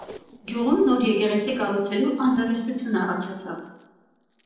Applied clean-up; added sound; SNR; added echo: neural separator model SepFormer DNS4.